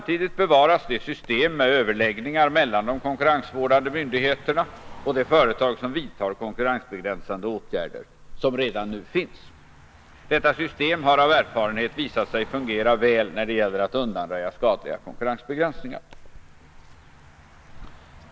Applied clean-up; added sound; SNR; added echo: none; Car passing by; 17 dB; none.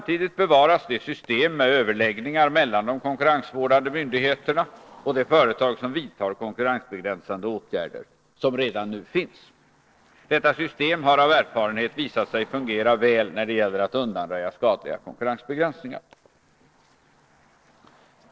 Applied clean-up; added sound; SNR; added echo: neural separator model SepFormer DNS4.